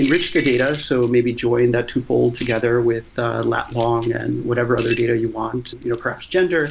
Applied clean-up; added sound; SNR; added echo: none; Keys jangling; 16 dB; none.